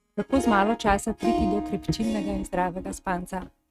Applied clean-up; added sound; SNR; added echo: neural mask model RNNoise.